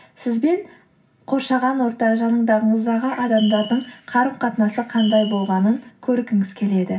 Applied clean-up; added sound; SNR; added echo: none; Bird; 16 dB; reverberation time 0.4 s.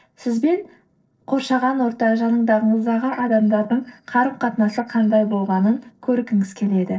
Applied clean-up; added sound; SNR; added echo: neural separator model SepFormer DNS4.